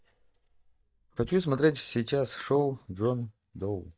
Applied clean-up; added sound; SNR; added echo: neural mask model DeepFilterNet 3.